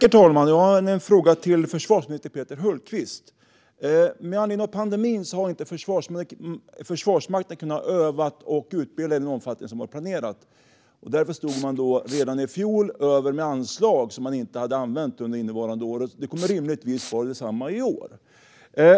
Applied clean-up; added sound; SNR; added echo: none; Respiratory sounds; 18 dB; none.